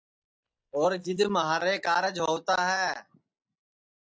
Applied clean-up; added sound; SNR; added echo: neural mask model DeepFilterNet 3.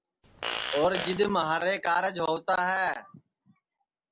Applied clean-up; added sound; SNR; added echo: none; Fart; 7 dB; none.